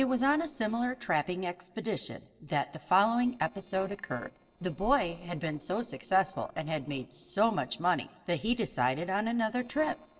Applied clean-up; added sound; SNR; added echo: neural separator model SepFormer DNS4.